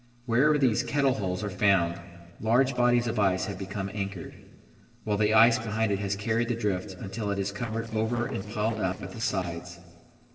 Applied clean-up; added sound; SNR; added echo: neural separator model SepFormer DNS4.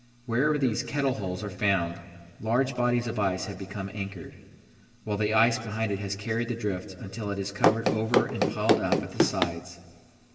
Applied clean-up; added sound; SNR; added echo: none; Run; -3 dB; reverberation time 1.9 s.